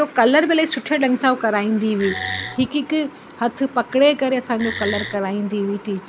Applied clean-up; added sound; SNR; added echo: none; Wood; 8 dB; none.